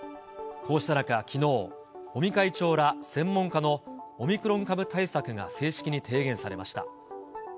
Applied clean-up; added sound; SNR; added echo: none; none; none; none.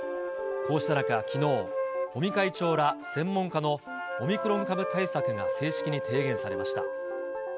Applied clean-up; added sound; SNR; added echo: none; Wind instrument, woodwind instrument + Wind instrument, woodwind instrument; 2 dB; none.